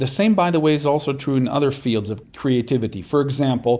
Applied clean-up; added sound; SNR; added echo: none; none; none; none.